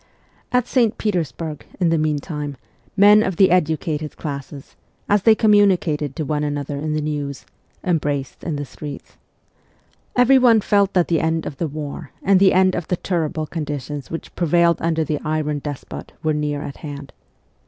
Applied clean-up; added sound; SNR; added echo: none; none; none; none.